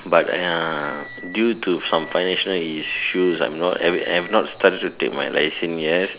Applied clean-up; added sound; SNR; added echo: none; Microwave oven; 18 dB; none.